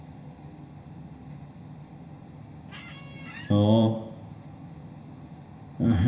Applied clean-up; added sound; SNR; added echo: none; Squeak; 16 dB; reverberation time 0.9 s.